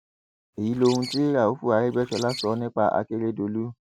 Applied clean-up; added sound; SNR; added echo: none; Bird; 14 dB; none.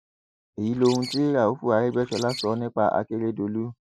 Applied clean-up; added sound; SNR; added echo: neural mask model Resemble Enhance denoiser.